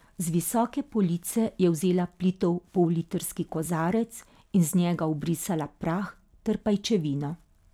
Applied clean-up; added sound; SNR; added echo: none; none; none; none.